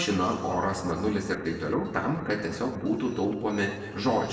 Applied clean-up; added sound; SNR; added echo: neural separator model SepFormer DNS4.